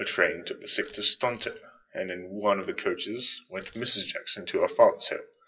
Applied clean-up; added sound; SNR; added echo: classical method WPE with log-MMSE.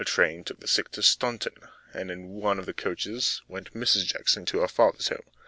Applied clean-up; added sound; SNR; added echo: none; none; none; none.